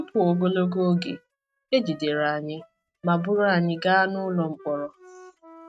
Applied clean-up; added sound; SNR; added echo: neural mask model RNNoise.